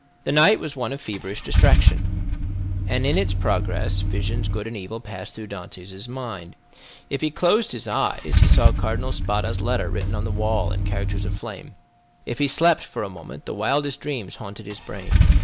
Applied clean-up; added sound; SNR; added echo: none; Idling / Engine starting / Car; -4 dB; none.